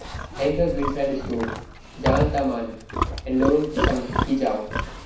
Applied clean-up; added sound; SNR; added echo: none; Livestock, farm animals, working animals; 2 dB; reverberation time 0.6 s.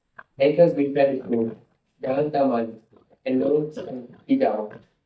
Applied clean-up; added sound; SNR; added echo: neural mask model DeepFilterNet 3.